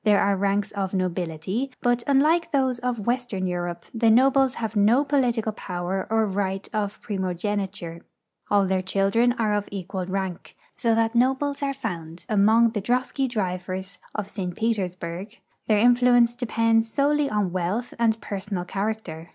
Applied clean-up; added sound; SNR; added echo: none; none; none; none.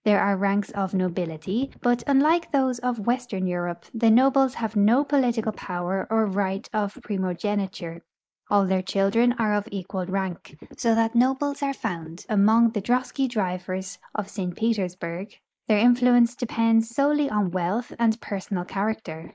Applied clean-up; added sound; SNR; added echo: neural mask model Resemble Enhance denoiser.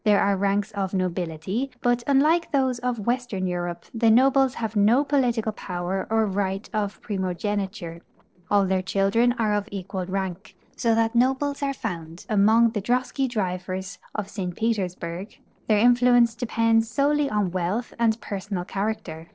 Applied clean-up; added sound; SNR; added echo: neural separator model SepFormer DNS4.